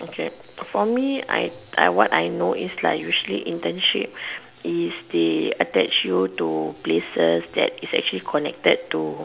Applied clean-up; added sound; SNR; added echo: none; none; none; none.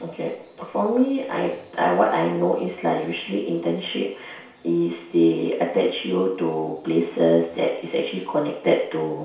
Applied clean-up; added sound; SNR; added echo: none; none; none; reverberation time 0.6 s.